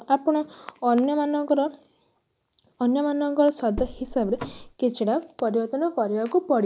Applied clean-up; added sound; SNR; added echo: none; Car; 11 dB; none.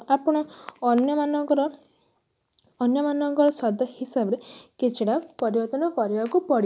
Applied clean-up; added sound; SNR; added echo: none; none; none; none.